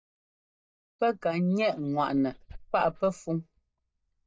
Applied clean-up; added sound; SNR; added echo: neural mask model DeepFilterNet 3.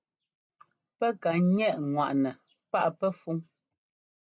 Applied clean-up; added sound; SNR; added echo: none; none; none; none.